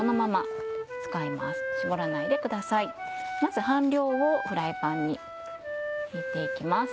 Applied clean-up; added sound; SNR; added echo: none; Wind instrument, woodwind instrument; 5 dB; none.